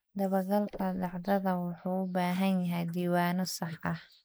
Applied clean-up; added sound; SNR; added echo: neural mask model Resemble Enhance denoiser.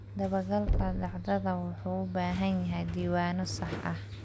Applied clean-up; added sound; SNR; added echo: none; Knock; 7 dB; none.